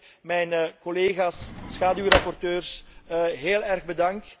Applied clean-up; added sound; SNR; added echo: none; Drawer open or close; 5 dB; none.